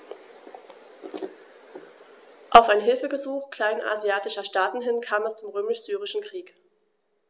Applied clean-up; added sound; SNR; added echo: none; none; none; none.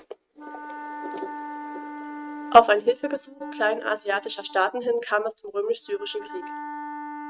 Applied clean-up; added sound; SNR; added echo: neural mask model RNNoise.